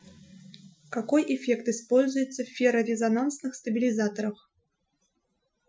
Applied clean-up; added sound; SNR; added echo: classical method Wiener filter.